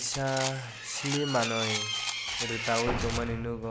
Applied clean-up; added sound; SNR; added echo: none; Rattle; 8 dB; none.